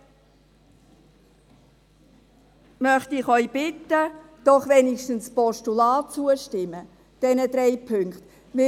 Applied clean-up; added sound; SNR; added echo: none; none; none; none.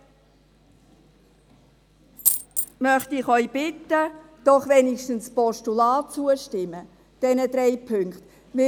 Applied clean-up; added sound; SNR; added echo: none; Coin (dropping); 4 dB; none.